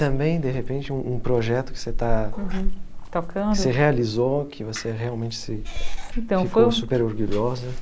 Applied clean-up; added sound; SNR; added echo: none; Meow / Purr; 2 dB; none.